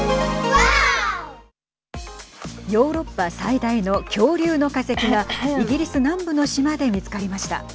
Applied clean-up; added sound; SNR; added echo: none; Cough; 3 dB; none.